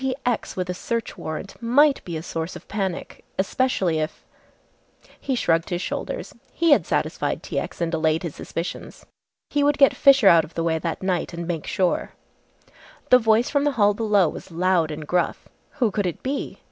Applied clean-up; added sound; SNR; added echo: none; none; none; none.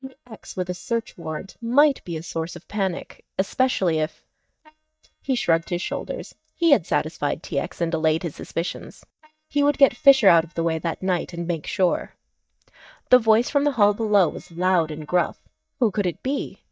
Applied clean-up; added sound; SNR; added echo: neural mask model DeepFilterNet 3.